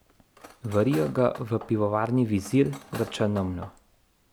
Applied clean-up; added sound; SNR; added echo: none; Cutlery, silverware; 19 dB; none.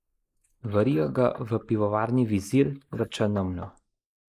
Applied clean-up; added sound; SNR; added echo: neural mask model Resemble Enhance denoiser.